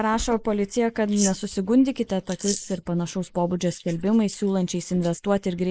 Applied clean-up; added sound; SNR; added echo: neural mask model Resemble Enhance denoiser.